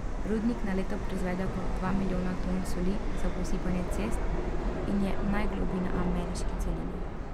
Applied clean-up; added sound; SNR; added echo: none; Subway, metro, underground; -4 dB; none.